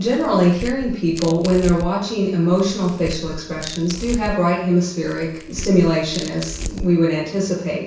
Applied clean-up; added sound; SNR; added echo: none; Tearing; 12 dB; reverberation time 0.7 s.